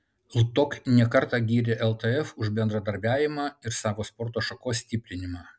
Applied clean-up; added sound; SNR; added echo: none; none; none; none.